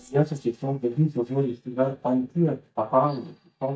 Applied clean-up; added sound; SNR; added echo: neural mask model DeepFilterNet 3.